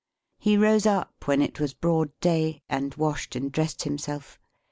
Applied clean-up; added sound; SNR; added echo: none; none; none; none.